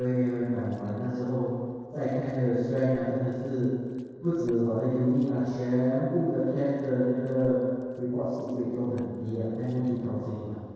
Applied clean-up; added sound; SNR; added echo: neural separator model SepFormer DNS4.